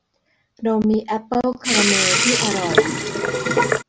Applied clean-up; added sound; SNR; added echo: none; Sink (filling or washing) / Water tap, faucet; -5 dB; none.